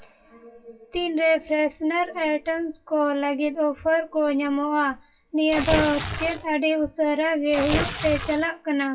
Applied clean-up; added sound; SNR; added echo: classical method WPE with log-MMSE.